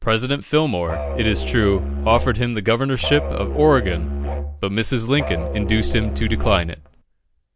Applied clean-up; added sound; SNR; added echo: none; Musical instrument; 5 dB; none.